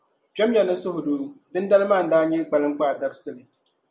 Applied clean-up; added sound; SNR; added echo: none; none; none; none.